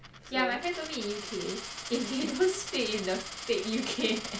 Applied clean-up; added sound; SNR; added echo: none; Coin (dropping); 9 dB; none.